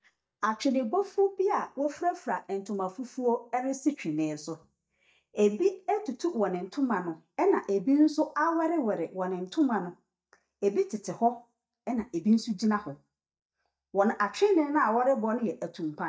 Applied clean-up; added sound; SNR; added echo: neural mask model DeepFilterNet 3.